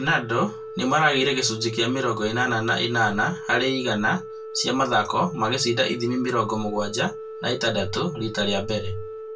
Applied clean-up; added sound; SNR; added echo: none; Organ; 12 dB; reverberation time 0.2 s.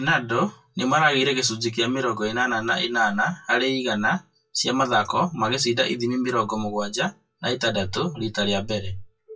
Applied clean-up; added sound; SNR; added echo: classical method WPE with log-MMSE.